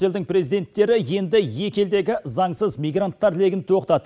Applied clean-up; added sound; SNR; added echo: none; none; none; none.